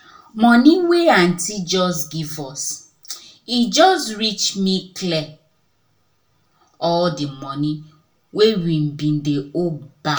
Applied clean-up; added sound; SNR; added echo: none; none; none; reverberation time 0.2 s.